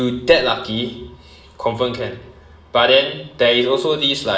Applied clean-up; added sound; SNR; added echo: none; none; none; reverberation time 0.7 s.